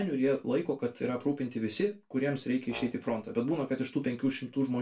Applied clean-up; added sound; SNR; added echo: none; Brass instrument; 20 dB; reverberation time 0.2 s.